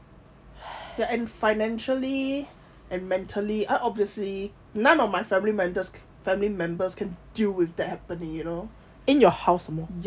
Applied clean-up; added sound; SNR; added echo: none; none; none; none.